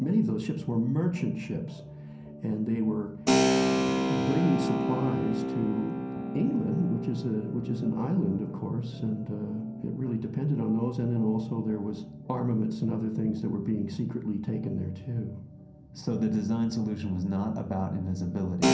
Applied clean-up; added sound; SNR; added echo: none; Keyboard (musical); 4 dB; reverberation time 0.6 s.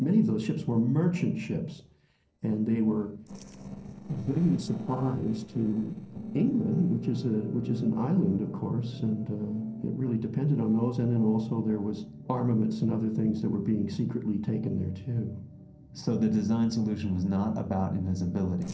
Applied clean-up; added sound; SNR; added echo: neural separator model SepFormer DNS4.